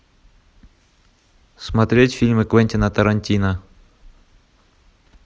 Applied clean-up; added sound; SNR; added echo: none; none; none; none.